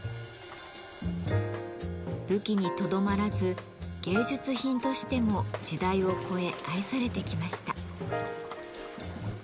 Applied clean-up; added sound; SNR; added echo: none; Waves, surf; 20 dB; none.